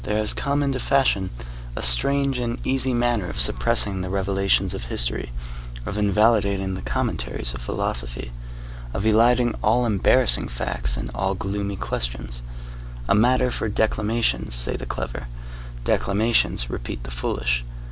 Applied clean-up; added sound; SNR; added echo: none; none; none; none.